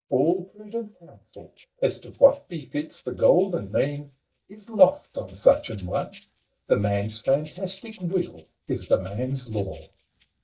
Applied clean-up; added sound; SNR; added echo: neural mask model DeepFilterNet 3.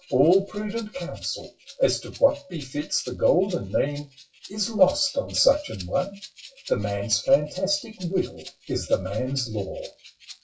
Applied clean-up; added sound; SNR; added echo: classical method WPE with log-MMSE.